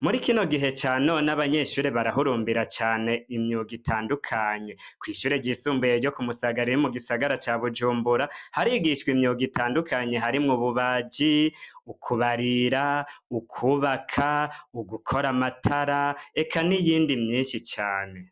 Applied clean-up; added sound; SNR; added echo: none; none; none; none.